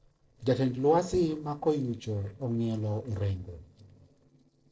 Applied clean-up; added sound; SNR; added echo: neural separator model SepFormer DNS4.